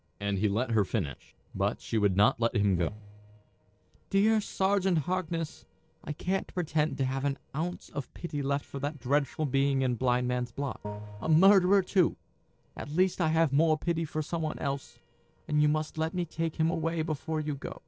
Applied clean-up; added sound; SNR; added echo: neural separator model SepFormer DNS4.